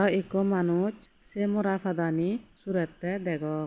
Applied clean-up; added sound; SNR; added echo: none; none; none; none.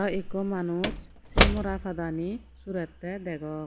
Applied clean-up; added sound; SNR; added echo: none; Slam / Wood; -2 dB; none.